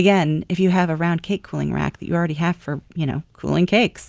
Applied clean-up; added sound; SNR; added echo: none; none; none; none.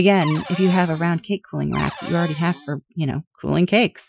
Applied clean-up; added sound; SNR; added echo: classical method Wiener filter.